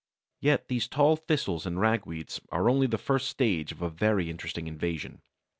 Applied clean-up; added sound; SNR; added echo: none; none; none; none.